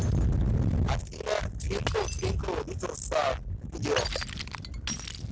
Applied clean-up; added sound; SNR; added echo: none; Shatter; 13 dB; none.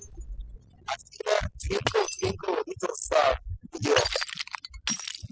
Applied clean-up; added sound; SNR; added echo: classical method spectral subtraction.